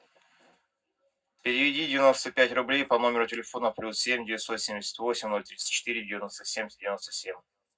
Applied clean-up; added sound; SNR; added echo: none; none; none; reverberation time 0.3 s.